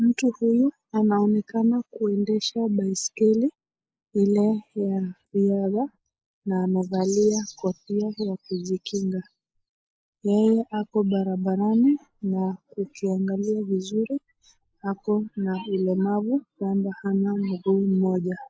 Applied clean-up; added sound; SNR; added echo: neural mask model Resemble Enhance denoiser.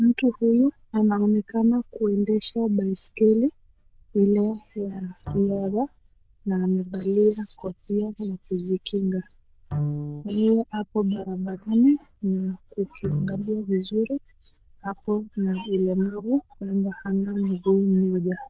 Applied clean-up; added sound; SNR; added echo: neural diffusion model UNIVERSE++.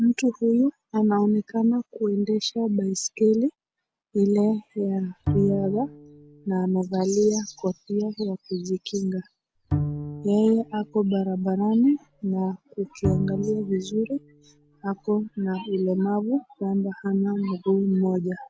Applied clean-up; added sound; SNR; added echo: none; Bowed string instrument; 9 dB; none.